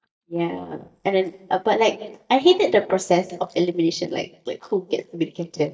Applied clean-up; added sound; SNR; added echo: neural mask model DeepFilterNet 3.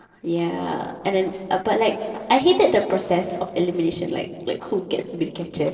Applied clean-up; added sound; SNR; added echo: neural separator model SepFormer DNS4.